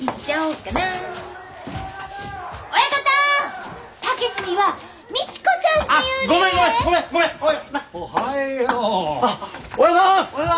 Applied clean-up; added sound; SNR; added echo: none; none; none; none.